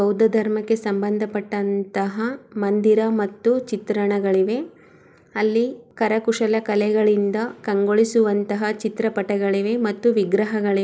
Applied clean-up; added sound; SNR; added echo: none; none; none; none.